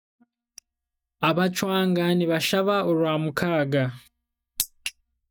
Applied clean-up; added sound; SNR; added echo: neural mask model DeepFilterNet 3.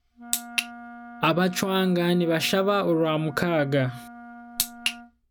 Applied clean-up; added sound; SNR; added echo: none; Wind instrument, woodwind instrument; 17 dB; none.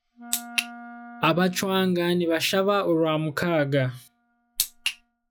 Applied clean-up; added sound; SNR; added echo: classical method log-MMSE.